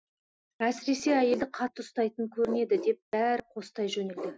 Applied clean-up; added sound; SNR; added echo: classical method Wiener filter.